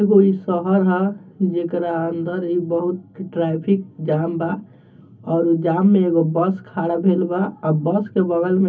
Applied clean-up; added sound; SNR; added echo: none; none; none; reverberation time 0.3 s.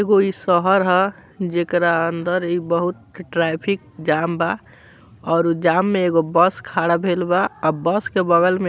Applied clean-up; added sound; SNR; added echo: none; none; none; none.